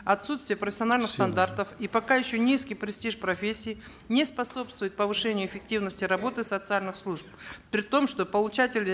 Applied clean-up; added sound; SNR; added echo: none; none; none; none.